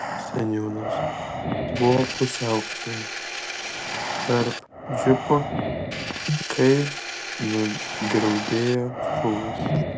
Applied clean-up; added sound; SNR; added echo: none; Breathing + Engine; 4 dB; none.